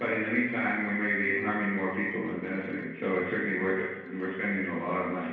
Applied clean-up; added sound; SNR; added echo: none; Marimba, xylophone; 16 dB; reverberation time 1.0 s.